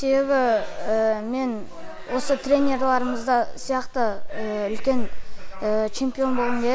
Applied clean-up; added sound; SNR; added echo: none; none; none; none.